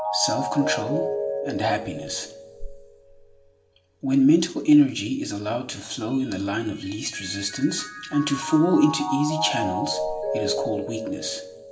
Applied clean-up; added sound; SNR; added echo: none; Mallet percussion; 7 dB; reverberation time 0.6 s.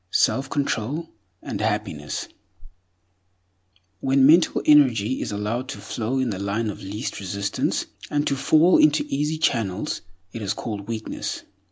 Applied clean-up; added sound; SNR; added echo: none; none; none; none.